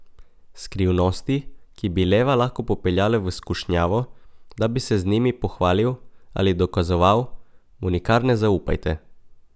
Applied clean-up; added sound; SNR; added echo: none; none; none; none.